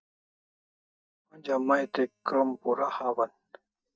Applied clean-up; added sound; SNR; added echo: neural mask model DeepFilterNet 3.